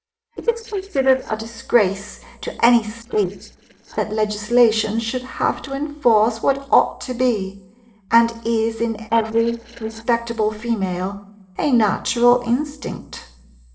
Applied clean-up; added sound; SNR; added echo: neural separator model SepFormer DNS4.